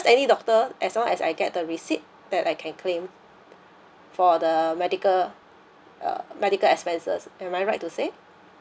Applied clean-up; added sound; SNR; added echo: none; none; none; none.